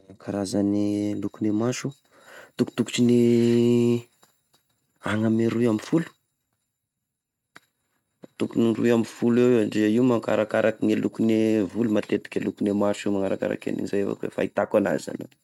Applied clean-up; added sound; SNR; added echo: neural mask model RNNoise.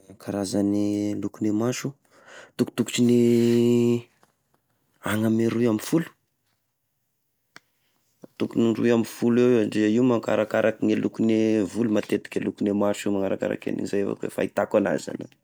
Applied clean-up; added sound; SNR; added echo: none; none; none; none.